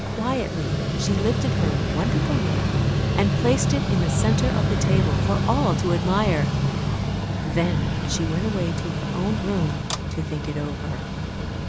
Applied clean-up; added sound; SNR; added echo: none; Mechanical fan; -4 dB; none.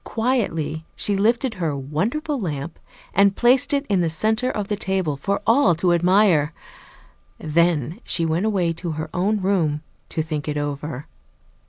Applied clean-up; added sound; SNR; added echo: none; none; none; none.